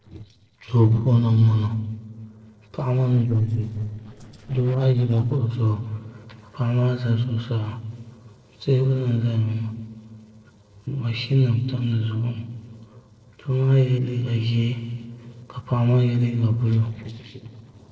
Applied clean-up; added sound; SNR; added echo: neural separator model SepFormer DNS4.